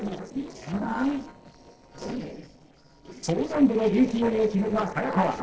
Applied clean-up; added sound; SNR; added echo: neural separator model SepFormer DNS4.